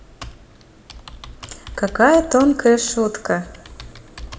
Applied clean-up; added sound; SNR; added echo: none; Computer keyboard; 18 dB; reverberation time 1.3 s.